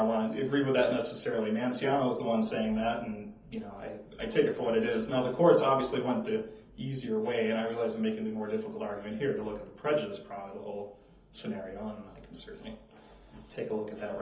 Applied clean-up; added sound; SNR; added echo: none; none; none; reverberation time 0.7 s.